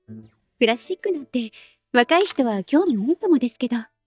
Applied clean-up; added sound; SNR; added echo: neural mask model DeepFilterNet 3.